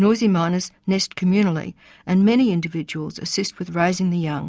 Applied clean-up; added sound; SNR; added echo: none; none; none; none.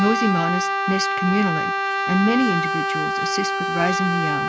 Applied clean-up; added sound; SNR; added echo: none; Brass instrument; -1 dB; none.